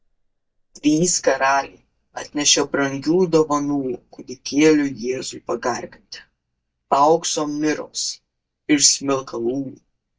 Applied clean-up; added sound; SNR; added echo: neural mask model DeepFilterNet 3.